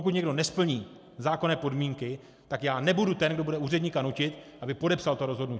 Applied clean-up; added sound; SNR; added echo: none; none; none; none.